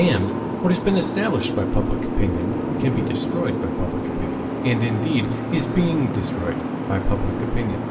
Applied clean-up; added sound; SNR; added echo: none; Boat, Water vehicle; 2 dB; reverberation time 0.8 s.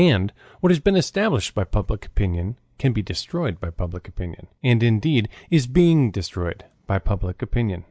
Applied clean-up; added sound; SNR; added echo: none; none; none; none.